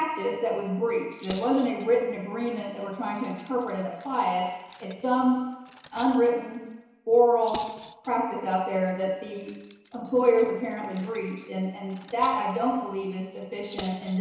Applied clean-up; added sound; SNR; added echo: none; Cutlery, silverware; 17 dB; reverberation time 1.0 s.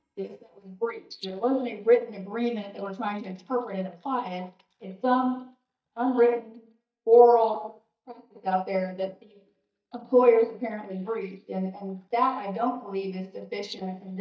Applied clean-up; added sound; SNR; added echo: neural mask model DeepFilterNet 3.